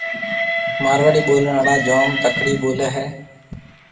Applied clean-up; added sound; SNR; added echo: none; Train; 5 dB; reverberation time 0.6 s.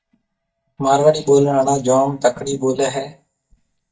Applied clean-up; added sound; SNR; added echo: neural mask model DeepFilterNet 3.